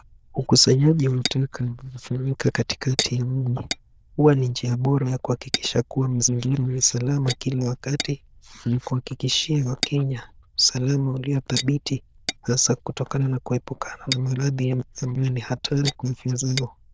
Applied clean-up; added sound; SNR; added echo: neural diffusion model UNIVERSE++.